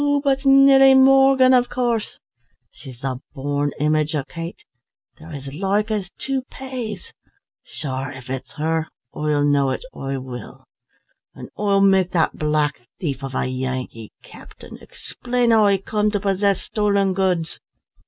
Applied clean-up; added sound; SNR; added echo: none; none; none; none.